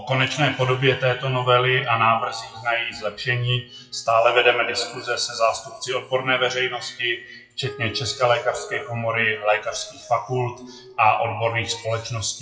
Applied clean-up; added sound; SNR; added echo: classical method WPE with log-MMSE.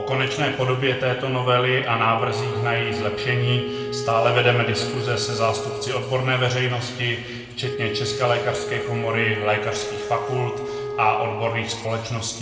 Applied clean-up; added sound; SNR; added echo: none; Wind instrument, woodwind instrument; 8 dB; reverberation time 2.1 s.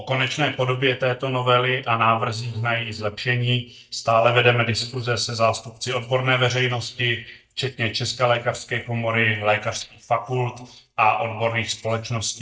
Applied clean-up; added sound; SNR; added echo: neural mask model DeepFilterNet 3.